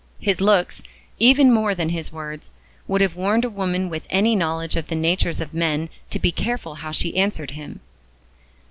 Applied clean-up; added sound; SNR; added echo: none; none; none; none.